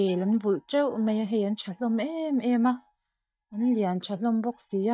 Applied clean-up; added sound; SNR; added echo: neural mask model DeepFilterNet 3.